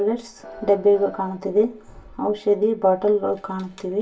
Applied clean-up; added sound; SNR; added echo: none; Piano; 18 dB; reverberation time 0.1 s.